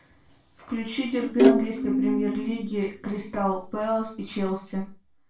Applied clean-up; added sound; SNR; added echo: none; Bowed string instrument; -5 dB; reverberation time 0.3 s.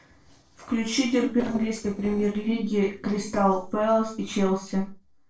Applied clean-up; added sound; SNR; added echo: neural separator model SepFormer DNS4.